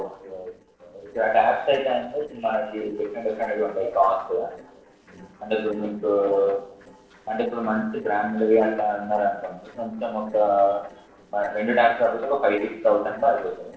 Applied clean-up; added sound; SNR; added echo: neural separator model SepFormer DNS4.